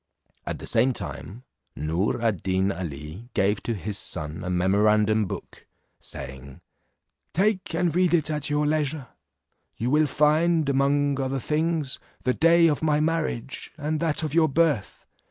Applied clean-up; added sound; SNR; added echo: none; none; none; none.